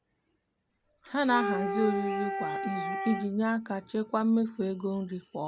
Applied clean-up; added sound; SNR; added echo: none; Wind instrument, woodwind instrument; 3 dB; none.